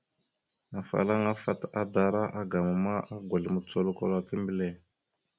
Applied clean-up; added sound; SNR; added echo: none; none; none; none.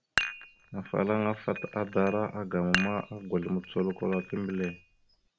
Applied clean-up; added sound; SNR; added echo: none; Dishes, pots, and pans; 7 dB; none.